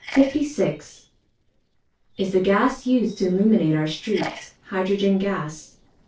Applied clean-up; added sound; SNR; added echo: neural separator model SepFormer DNS4.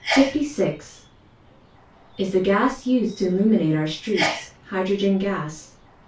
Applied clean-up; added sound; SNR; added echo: none; Sneeze; 10 dB; reverberation time 0.2 s.